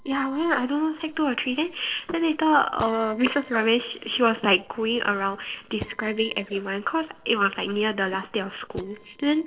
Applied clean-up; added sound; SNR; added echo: neural separator model SepFormer DNS4.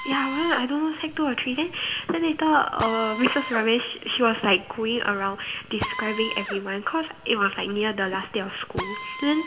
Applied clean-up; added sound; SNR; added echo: none; Drill; 12 dB; reverberation time 0.7 s.